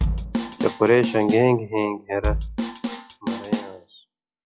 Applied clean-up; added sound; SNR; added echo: classical method log-MMSE.